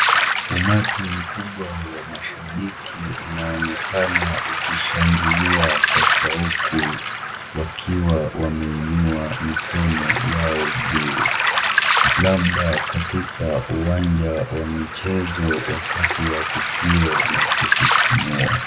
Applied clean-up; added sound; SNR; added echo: none; Waves, surf; -1 dB; none.